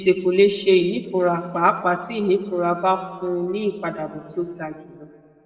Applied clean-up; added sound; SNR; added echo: neural separator model SepFormer DNS4.